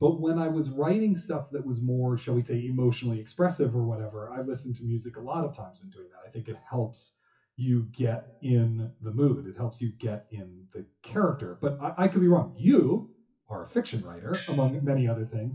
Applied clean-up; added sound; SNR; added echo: classical method WPE with log-MMSE.